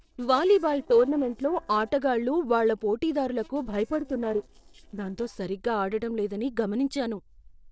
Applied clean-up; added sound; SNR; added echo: neural separator model SepFormer DNS4.